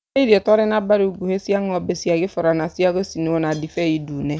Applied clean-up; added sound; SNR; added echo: none; none; none; none.